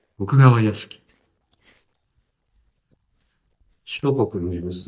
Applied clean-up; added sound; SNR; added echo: neural mask model DeepFilterNet 3.